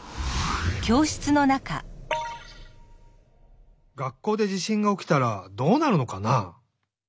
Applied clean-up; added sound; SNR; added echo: none; none; none; none.